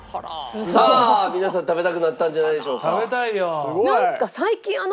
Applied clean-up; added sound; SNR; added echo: none; none; none; none.